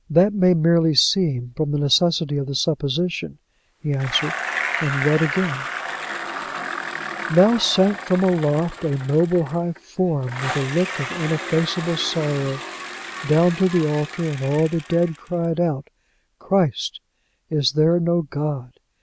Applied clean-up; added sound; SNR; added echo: none; Bicycle; 11 dB; none.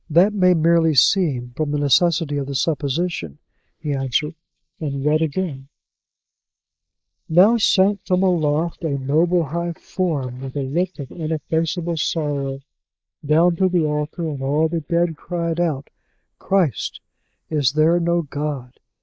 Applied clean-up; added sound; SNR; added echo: neural mask model Resemble Enhance denoiser.